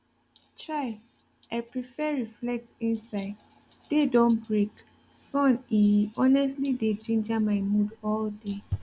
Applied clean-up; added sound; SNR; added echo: none; none; none; none.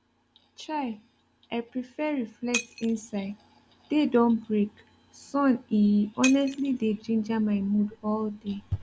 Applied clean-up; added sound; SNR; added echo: none; Shatter; 14 dB; none.